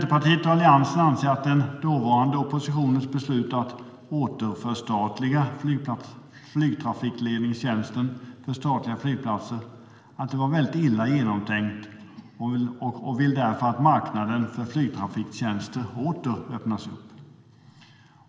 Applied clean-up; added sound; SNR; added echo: none; none; none; reverberation time 2.2 s.